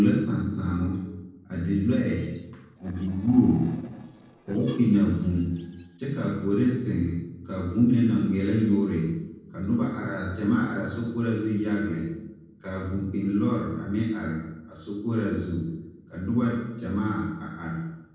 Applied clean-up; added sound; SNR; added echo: neural separator model SepFormer DNS4.